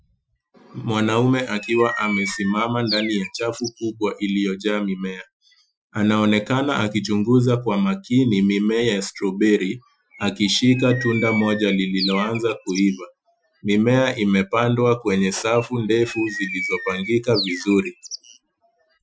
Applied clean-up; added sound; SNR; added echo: classical method Wiener filter.